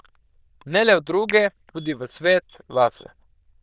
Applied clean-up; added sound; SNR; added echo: neural diffusion model UNIVERSE++.